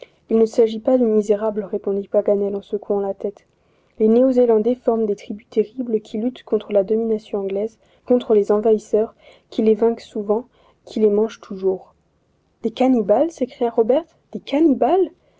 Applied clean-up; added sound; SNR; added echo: none; none; none; none.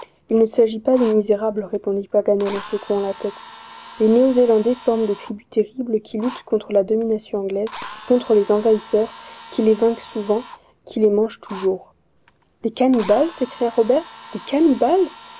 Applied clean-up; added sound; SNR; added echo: none; Drill; 19 dB; none.